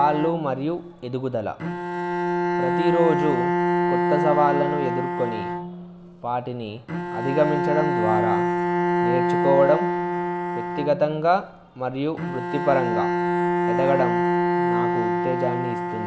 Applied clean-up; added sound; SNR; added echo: none; Bowed string instrument; -1 dB; none.